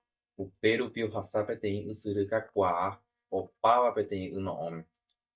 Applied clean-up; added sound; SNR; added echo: neural mask model DeepFilterNet 3.